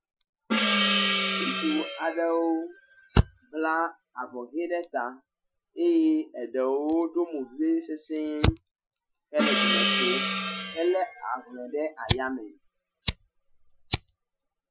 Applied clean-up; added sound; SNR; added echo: classical method Wiener filter.